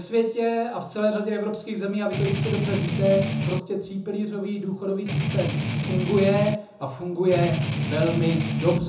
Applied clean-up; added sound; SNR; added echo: none; Strum; 0 dB; reverberation time 0.6 s.